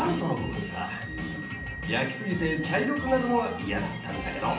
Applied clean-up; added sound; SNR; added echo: none; Wind instrument, woodwind instrument; 12 dB; reverberation time 0.6 s.